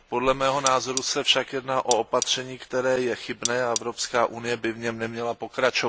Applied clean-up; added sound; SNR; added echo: none; Cutlery, silverware; 8 dB; none.